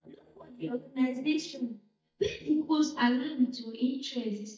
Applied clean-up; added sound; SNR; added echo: neural mask model DeepFilterNet 3.